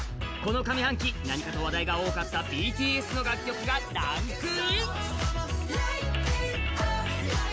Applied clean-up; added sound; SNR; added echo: none; Bowed string instrument + Piano; 16 dB; none.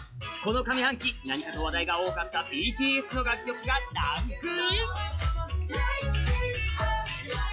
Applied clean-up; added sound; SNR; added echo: classical method log-MMSE.